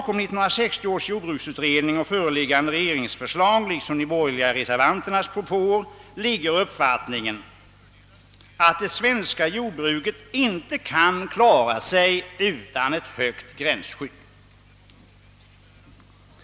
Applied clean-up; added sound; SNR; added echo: none; none; none; none.